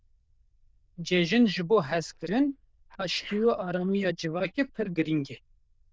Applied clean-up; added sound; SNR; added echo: neural diffusion model UNIVERSE++.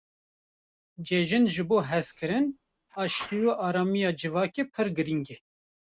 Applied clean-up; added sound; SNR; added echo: neural mask model RNNoise.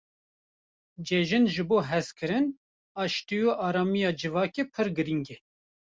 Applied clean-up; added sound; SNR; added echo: none; none; none; none.